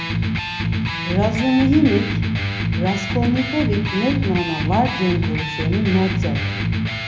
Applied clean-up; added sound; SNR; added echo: none; Electric guitar; 0 dB; reverberation time 0.7 s.